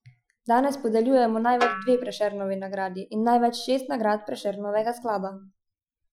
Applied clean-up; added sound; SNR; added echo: classical method Wiener filter.